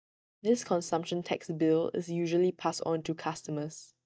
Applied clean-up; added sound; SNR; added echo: neural mask model DeepFilterNet 3.